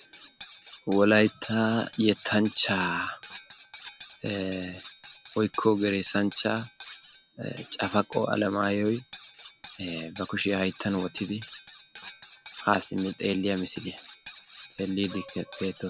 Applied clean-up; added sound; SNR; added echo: none; Cutlery, silverware; 14 dB; none.